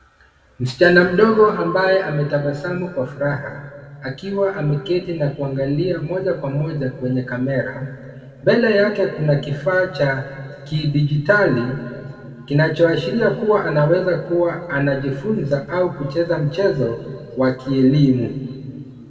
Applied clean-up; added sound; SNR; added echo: none; none; none; reverberation time 2.1 s.